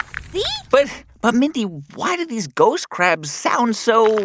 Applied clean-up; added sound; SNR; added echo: none; none; none; none.